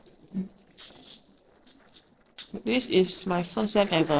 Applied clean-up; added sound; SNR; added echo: neural separator model SepFormer DNS4.